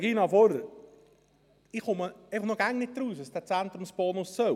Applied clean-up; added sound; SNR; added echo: none; none; none; none.